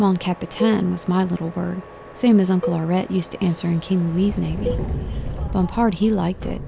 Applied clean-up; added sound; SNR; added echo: none; Subway, metro, underground + Cowbell; 9 dB; none.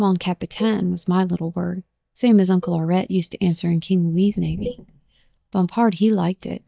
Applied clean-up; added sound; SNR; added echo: neural mask model DeepFilterNet 3.